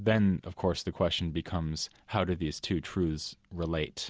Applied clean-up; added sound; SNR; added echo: none; none; none; none.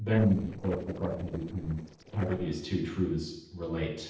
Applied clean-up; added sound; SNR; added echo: neural separator model SepFormer DNS4.